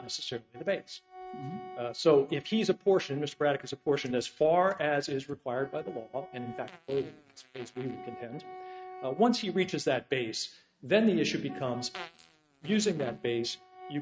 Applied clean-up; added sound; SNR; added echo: neural mask model RNNoise.